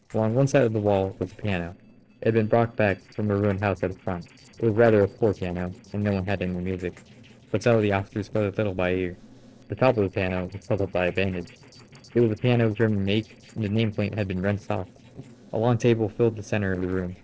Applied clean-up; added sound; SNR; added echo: neural separator model SepFormer DNS4.